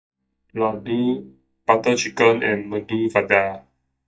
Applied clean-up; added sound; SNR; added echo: neural mask model DeepFilterNet 3.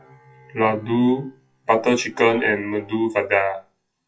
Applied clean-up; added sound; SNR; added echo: classical method WPE with log-MMSE.